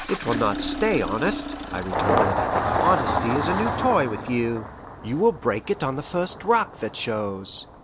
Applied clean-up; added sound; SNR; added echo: none; Engine starting; 2 dB; none.